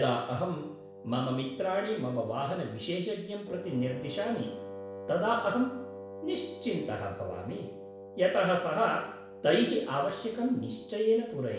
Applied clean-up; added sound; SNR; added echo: none; Wind instrument, woodwind instrument; 14 dB; reverberation time 0.7 s.